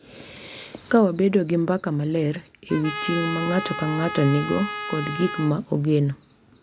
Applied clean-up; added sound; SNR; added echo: none; Trumpet; 8 dB; none.